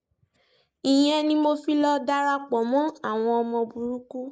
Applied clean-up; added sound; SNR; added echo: neural mask model Resemble Enhance denoiser.